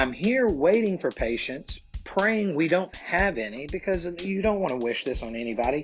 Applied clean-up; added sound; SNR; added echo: none; Drum kit; 15 dB; none.